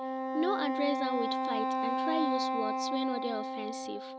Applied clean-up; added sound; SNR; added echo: none; Wind instrument, woodwind instrument; -2 dB; none.